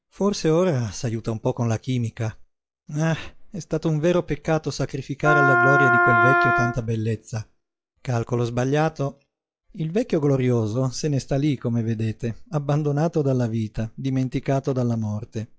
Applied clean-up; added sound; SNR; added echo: classical method log-MMSE.